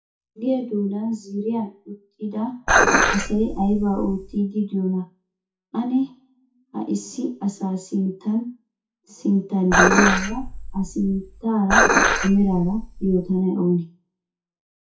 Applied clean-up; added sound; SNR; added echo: classical method WPE with log-MMSE.